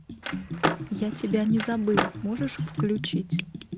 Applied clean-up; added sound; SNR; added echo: none; Bathtub (filling or washing) / Gurgling + Skateboard; 2 dB; none.